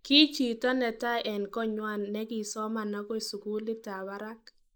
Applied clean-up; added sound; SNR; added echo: neural mask model Resemble Enhance denoiser.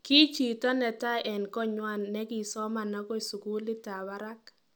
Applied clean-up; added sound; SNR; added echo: none; none; none; none.